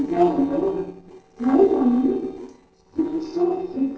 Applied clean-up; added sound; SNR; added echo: neural separator model SepFormer DNS4.